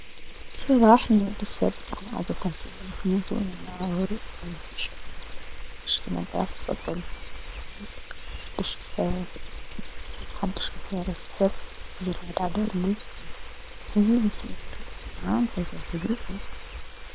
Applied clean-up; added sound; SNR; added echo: neural separator model SepFormer WHAM!.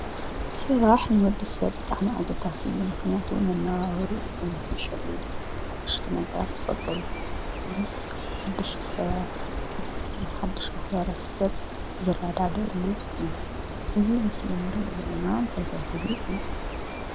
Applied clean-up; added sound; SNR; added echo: none; Bird; 3 dB; none.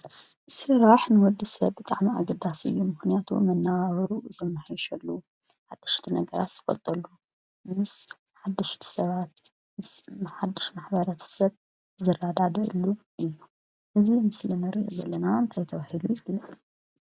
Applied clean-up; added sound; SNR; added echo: none; none; none; none.